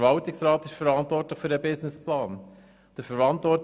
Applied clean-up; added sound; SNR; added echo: none; none; none; none.